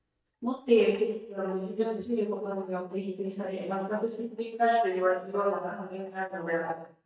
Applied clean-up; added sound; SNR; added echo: neural mask model DeepFilterNet 3.